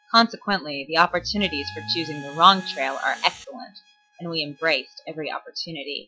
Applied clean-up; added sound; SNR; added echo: classical method log-MMSE.